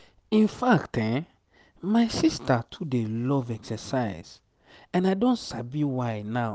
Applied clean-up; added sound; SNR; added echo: none; none; none; none.